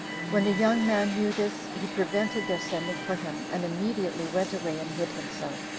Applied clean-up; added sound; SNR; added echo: none; Alarm; 6 dB; none.